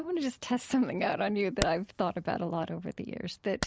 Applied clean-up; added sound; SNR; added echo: neural mask model Resemble Enhance denoiser.